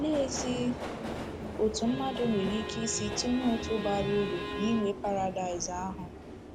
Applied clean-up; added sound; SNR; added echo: none; Bowed string instrument + Subway, metro, underground; 6 dB; none.